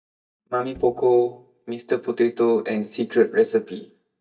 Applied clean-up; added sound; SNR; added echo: neural mask model DeepFilterNet 3.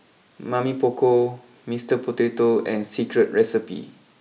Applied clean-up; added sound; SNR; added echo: none; none; none; none.